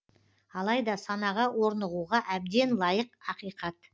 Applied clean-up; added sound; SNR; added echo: none; none; none; none.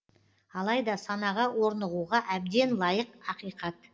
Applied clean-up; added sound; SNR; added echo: none; none; none; reverberation time 0.4 s.